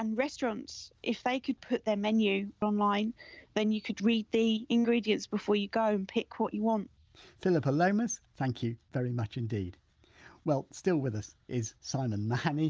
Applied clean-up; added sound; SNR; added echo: none; none; none; none.